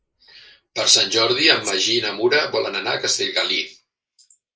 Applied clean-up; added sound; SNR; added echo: neural mask model Resemble Enhance denoiser.